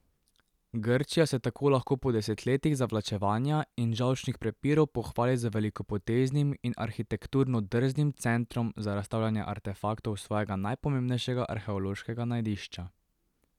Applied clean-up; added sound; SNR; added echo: none; none; none; none.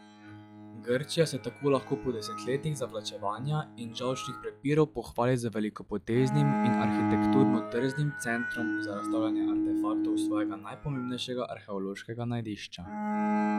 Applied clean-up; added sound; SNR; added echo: classical method log-MMSE.